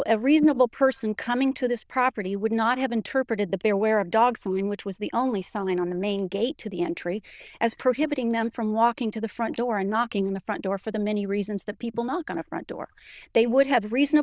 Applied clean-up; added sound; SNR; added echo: neural diffusion model UNIVERSE++.